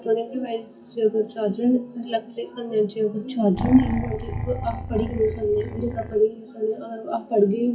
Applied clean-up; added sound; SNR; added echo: classical method WPE with log-MMSE.